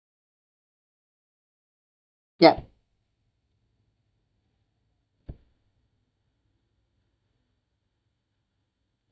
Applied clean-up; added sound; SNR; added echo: neural mask model DeepFilterNet 3.